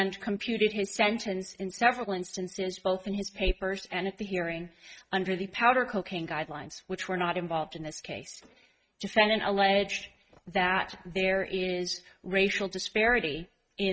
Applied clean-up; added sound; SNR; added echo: neural mask model RNNoise.